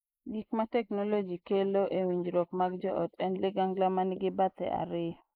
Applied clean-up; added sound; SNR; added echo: neural mask model Resemble Enhance denoiser.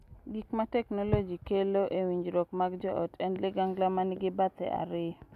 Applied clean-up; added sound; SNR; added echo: none; none; none; none.